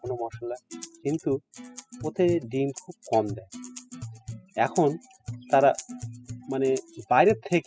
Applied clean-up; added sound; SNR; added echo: classical method spectral subtraction.